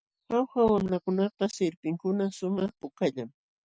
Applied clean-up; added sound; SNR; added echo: none; none; none; none.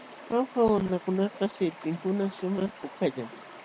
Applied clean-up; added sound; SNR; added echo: none; Stream; 17 dB; none.